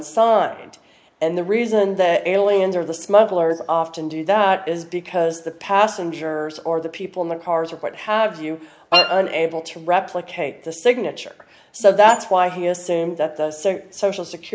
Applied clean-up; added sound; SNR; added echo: neural mask model Resemble Enhance denoiser.